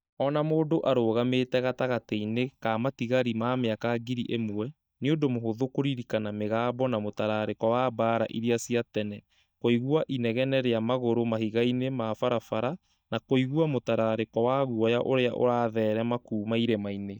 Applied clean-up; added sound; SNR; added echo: neural mask model DeepFilterNet 3.